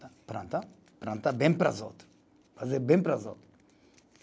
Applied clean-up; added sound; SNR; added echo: none; none; none; none.